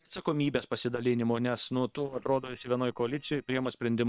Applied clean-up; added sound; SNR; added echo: neural separator model SepFormer WHAM!.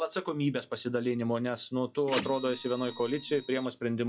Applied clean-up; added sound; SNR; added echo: classical method log-MMSE.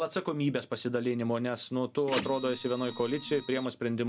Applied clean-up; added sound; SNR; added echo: none; Printer; 9 dB; none.